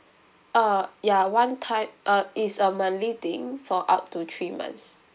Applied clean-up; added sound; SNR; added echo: none; none; none; none.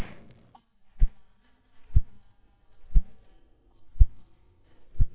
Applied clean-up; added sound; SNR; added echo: neural mask model DeepFilterNet 3.